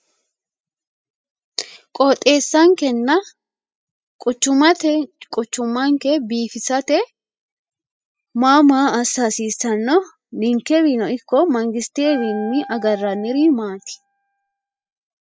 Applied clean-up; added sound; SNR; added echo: classical method spectral subtraction.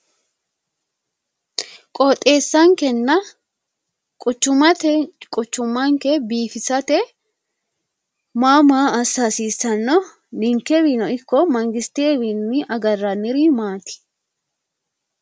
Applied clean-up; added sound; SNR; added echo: none; none; none; none.